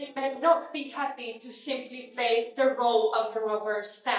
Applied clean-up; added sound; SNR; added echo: neural mask model DeepFilterNet 3.